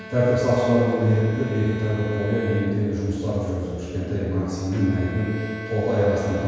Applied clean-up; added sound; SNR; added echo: none; Bowed string instrument; 16 dB; reverberation time 1.9 s.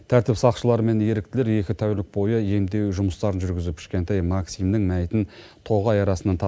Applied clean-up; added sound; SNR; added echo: none; none; none; none.